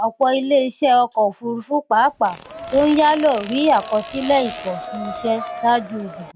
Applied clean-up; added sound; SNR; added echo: none; Crowd + Fart; 12 dB; none.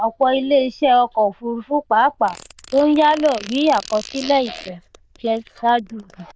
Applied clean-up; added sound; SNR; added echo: neural diffusion model UNIVERSE++.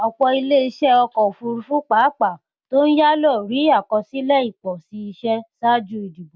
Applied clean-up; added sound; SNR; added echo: none; none; none; none.